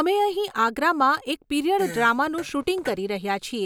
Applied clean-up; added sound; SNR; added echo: none; Fart; 17 dB; none.